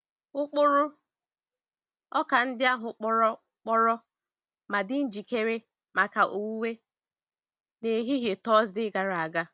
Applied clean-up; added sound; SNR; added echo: none; none; none; none.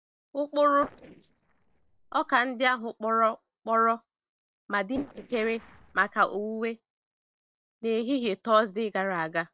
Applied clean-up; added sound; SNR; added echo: neural separator model SepFormer DNS4.